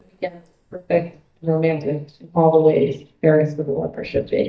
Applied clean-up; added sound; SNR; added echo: neural mask model DeepFilterNet 3.